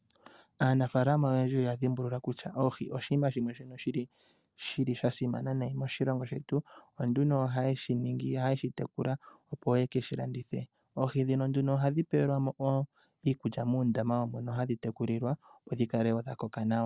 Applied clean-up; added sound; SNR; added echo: none; none; none; none.